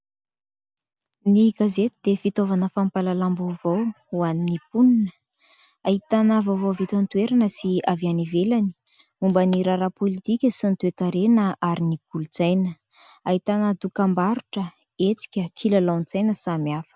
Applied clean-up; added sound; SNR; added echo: none; none; none; none.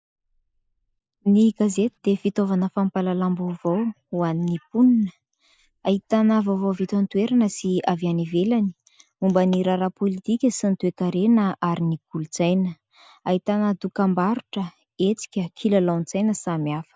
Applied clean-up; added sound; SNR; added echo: neural mask model Resemble Enhance denoiser.